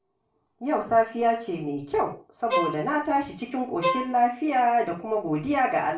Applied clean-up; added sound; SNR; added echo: none; Bowed string instrument; 4 dB; reverberation time 0.3 s.